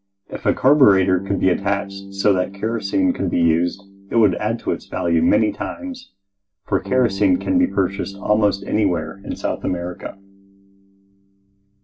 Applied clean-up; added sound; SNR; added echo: none; Bass guitar; 15 dB; reverberation time 0.2 s.